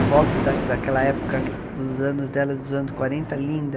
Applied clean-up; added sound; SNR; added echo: none; Thunder; 3 dB; none.